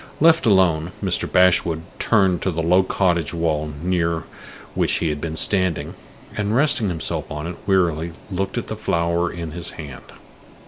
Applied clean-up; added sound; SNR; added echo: none; none; none; none.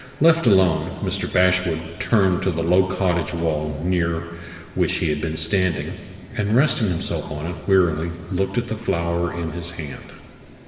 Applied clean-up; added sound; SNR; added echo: none; none; none; reverberation time 2.1 s.